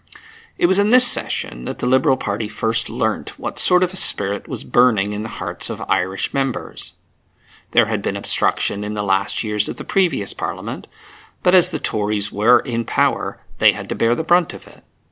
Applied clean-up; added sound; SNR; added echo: none; none; none; none.